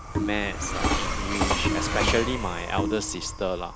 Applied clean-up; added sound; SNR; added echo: none; Bowed string instrument + Train; -2 dB; none.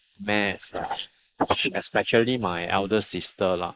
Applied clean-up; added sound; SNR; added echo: neural mask model Resemble Enhance denoiser.